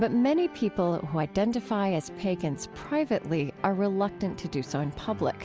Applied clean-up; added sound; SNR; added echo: none; none; none; none.